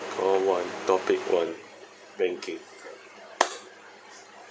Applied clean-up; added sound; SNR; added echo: none; none; none; none.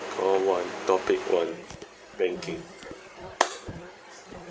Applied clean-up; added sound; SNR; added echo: none; Insect; 16 dB; none.